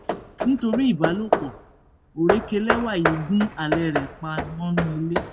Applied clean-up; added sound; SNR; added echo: none; Hammer / Wood; 3 dB; none.